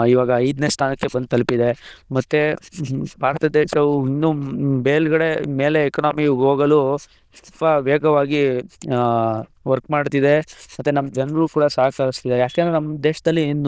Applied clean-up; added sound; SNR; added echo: neural diffusion model UNIVERSE++.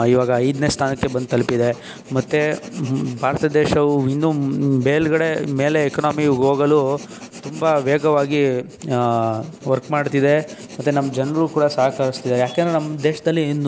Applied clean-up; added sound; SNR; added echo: none; Writing; 19 dB; none.